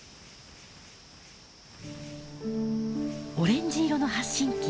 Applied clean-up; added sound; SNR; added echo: none; none; none; none.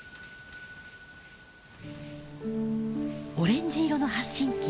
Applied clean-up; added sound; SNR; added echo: none; Bell / Doorbell; 12 dB; none.